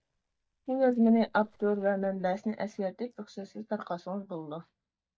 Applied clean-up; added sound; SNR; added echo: neural mask model DeepFilterNet 3.